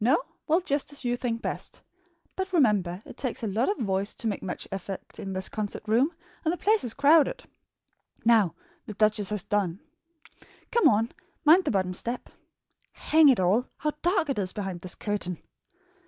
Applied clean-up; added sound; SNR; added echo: none; none; none; none.